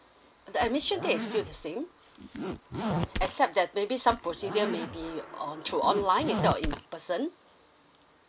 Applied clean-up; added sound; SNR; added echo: none; Zipper (clothing); 5 dB; none.